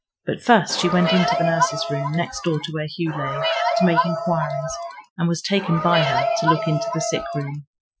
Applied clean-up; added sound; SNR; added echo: classical method Wiener filter.